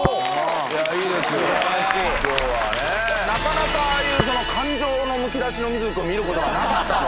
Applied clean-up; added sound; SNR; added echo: none; Tap + Idling / Engine starting / Door / Car; 11 dB; none.